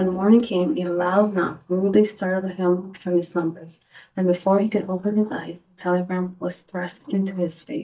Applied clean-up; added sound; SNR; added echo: neural mask model DeepFilterNet 3.